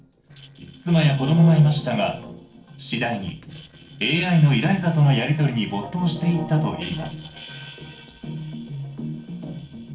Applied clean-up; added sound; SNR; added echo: neural separator model SepFormer DNS4.